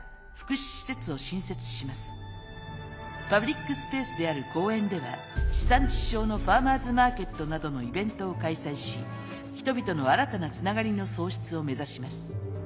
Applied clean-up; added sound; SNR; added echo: none; Engine starting / Car; 19 dB; none.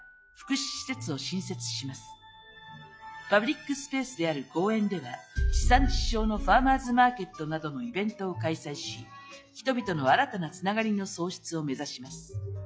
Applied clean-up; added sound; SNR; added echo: classical method log-MMSE.